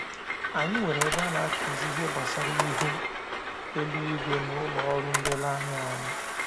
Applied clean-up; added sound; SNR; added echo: none; Train + Camera; -2 dB; none.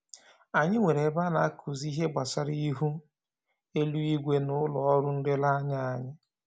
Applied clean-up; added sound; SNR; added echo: none; none; none; none.